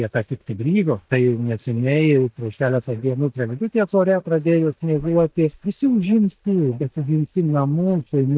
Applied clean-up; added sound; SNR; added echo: neural mask model DeepFilterNet 3.